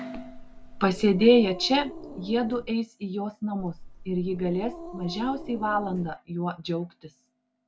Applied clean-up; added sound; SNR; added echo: none; Growling; 13 dB; none.